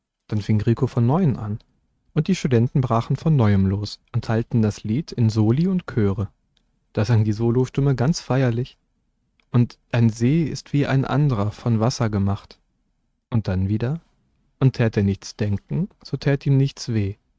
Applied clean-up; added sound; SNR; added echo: neural mask model RNNoise.